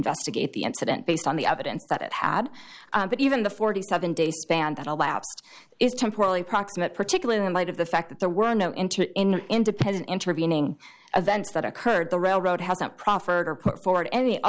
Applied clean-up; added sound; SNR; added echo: none; none; none; none.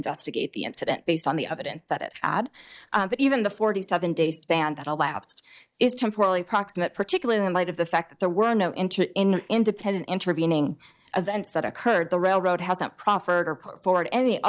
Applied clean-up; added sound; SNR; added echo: neural mask model DeepFilterNet 3.